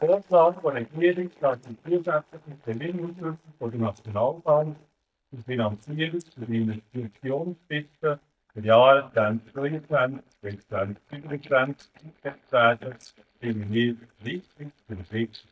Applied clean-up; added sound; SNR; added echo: neural mask model DeepFilterNet 3.